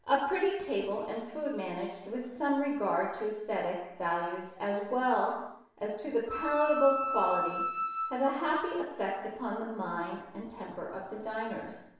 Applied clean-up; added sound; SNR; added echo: none; Wind instrument, woodwind instrument; 2 dB; reverberation time 0.8 s.